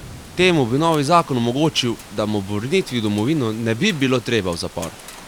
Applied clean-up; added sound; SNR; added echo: none; Rain; 19 dB; none.